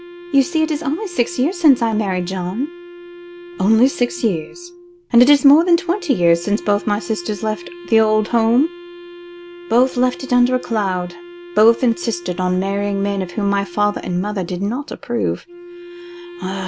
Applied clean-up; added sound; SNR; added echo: none; Wind instrument, woodwind instrument; 17 dB; none.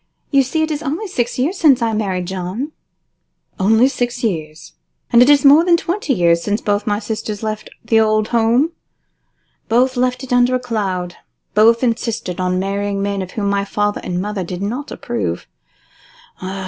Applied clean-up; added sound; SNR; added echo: none; none; none; none.